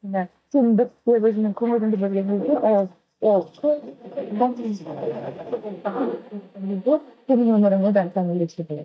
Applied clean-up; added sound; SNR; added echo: neural mask model DeepFilterNet 3.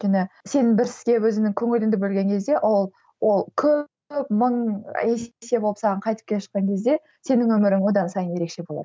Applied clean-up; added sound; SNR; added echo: none; none; none; none.